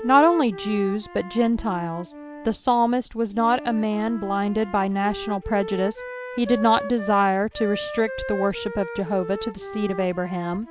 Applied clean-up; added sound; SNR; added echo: none; Wind instrument, woodwind instrument; 12 dB; none.